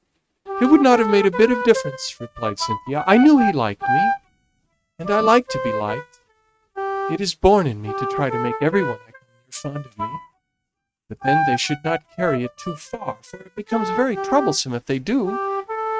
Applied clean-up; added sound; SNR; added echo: neural mask model RNNoise.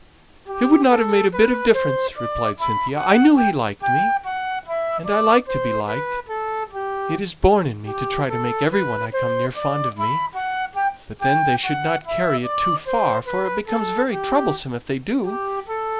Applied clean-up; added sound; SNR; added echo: none; Wind instrument, woodwind instrument; 2 dB; none.